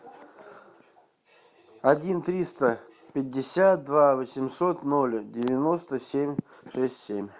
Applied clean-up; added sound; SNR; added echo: none; none; none; none.